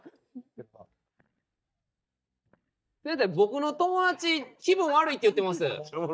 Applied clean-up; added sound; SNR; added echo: neural mask model DeepFilterNet 3.